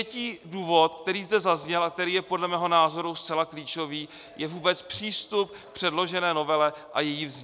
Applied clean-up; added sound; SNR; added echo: none; none; none; none.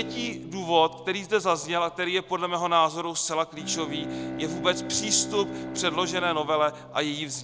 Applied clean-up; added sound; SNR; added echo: none; Bowed string instrument; 11 dB; none.